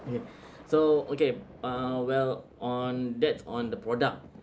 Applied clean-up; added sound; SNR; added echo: none; Thunder; 19 dB; none.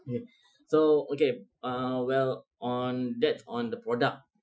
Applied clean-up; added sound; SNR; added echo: classical method Wiener filter.